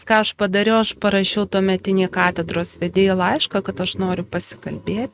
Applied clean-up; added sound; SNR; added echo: neural mask model RNNoise.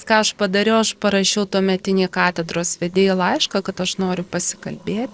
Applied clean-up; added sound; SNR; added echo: neural separator model SepFormer DNS4.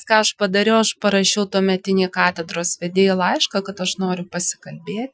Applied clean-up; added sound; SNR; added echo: classical method Wiener filter.